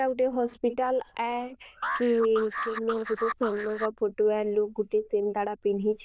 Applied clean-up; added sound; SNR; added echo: neural diffusion model UNIVERSE++.